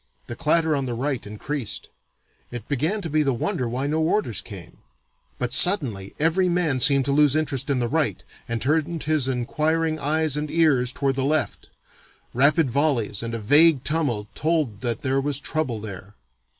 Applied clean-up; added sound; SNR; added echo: none; none; none; none.